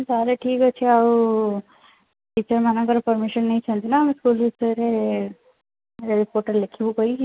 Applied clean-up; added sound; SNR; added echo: none; none; none; none.